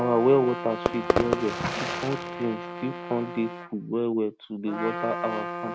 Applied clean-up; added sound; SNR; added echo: none; Fireworks + Trumpet; 4 dB; none.